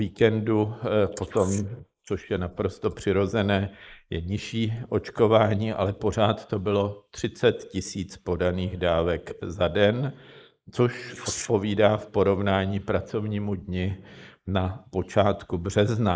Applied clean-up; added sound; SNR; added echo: neural mask model Resemble Enhance denoiser.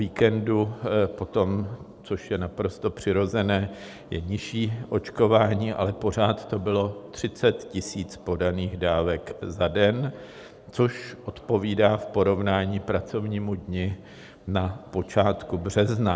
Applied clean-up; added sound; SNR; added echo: none; none; none; none.